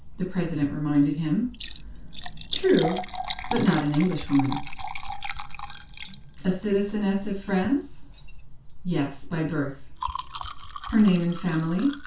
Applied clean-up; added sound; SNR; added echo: none; Liquid; 12 dB; reverberation time 0.3 s.